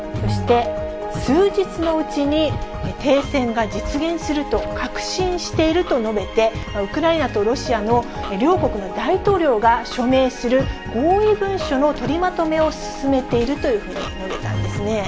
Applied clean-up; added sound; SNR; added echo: none; Scratching (performance technique); 14 dB; none.